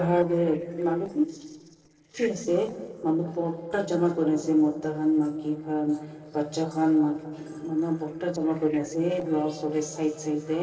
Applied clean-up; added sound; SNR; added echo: neural separator model SepFormer DNS4.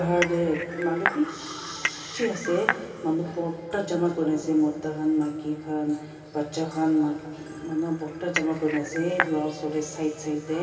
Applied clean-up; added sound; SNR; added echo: none; Cutlery, silverware / Dishes, pots, and pans / Chink, clink; 4 dB; reverberation time 2.6 s.